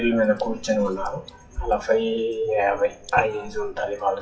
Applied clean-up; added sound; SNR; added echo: classical method WPE with log-MMSE.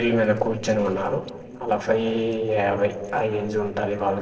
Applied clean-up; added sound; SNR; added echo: neural separator model SepFormer DNS4.